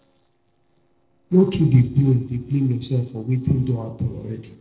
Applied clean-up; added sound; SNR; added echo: neural separator model SepFormer DNS4.